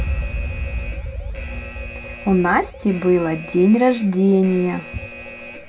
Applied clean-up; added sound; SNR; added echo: none; Alarm; 9 dB; reverberation time 0.2 s.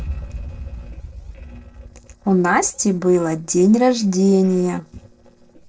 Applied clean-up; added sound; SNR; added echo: neural separator model SepFormer DNS4.